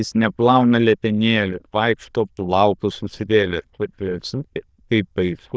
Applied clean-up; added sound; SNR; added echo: neural diffusion model UNIVERSE++.